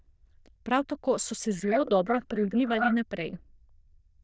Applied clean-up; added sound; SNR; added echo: neural diffusion model UNIVERSE++.